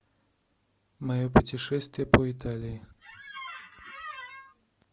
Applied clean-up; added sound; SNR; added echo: none; Squeak; 13 dB; none.